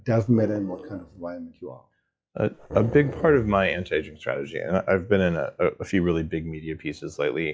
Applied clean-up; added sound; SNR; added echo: classical method log-MMSE.